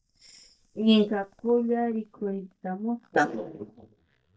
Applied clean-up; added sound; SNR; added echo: neural mask model DeepFilterNet 3.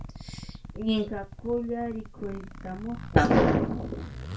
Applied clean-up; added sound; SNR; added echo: none; Zipper (clothing); 13 dB; reverberation time 0.2 s.